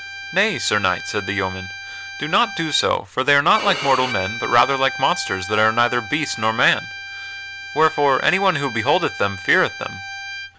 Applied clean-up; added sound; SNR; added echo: none; Bowed string instrument; 10 dB; none.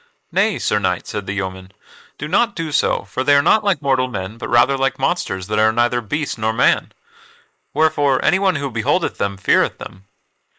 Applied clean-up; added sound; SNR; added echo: neural mask model Resemble Enhance denoiser.